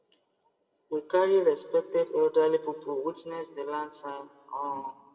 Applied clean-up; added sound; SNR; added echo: none; none; none; reverberation time 1.8 s.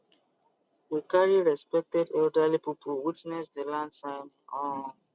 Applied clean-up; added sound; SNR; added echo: none; none; none; none.